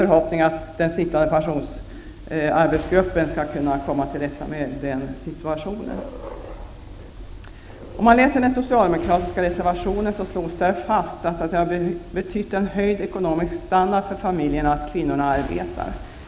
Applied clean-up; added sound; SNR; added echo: none; Dog + Shatter / Crushing / Boom; 19 dB; none.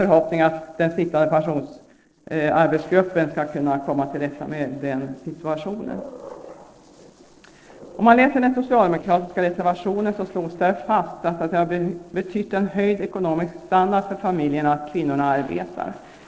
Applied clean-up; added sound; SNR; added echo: neural separator model SepFormer DNS4.